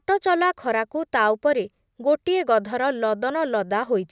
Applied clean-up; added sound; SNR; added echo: none; none; none; none.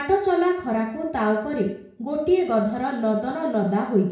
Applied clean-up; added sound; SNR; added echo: none; none; none; reverberation time 0.6 s.